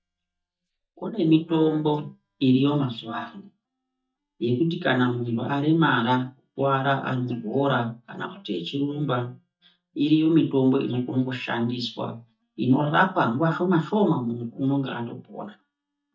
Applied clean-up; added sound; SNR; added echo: neural mask model DeepFilterNet 3.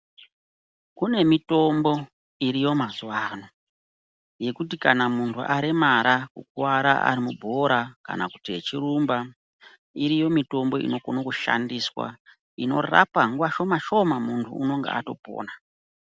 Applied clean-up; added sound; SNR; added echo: none; none; none; none.